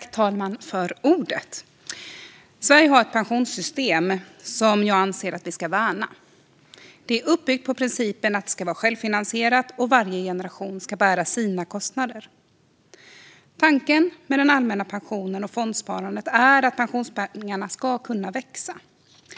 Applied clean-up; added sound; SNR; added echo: none; none; none; none.